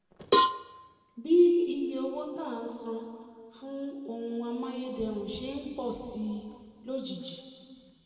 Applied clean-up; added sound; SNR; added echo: none; Cowbell; -1 dB; reverberation time 2.2 s.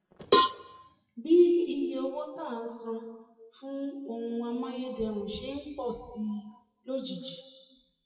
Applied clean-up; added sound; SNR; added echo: classical method WPE with log-MMSE.